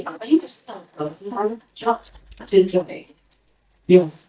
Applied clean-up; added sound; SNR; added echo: neural mask model DeepFilterNet 3.